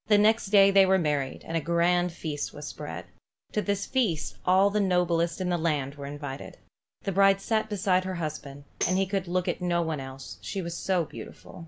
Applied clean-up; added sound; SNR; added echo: none; Tambourine; 12 dB; none.